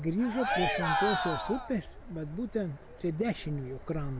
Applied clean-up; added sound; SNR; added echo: none; Cheering; -1 dB; none.